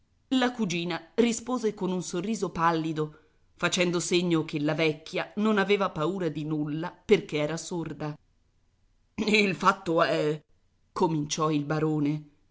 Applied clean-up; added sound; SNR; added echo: none; none; none; none.